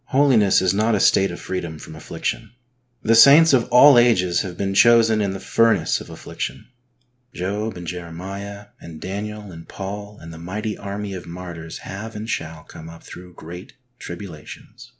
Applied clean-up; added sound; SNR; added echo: none; none; none; none.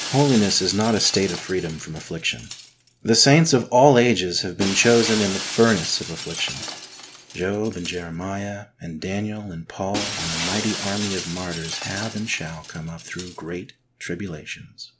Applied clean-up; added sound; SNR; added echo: none; Shatter; 10 dB; none.